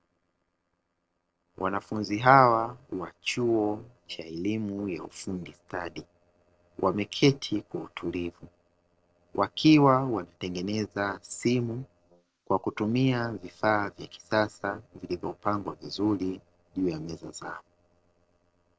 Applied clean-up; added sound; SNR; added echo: neural separator model SepFormer DNS4.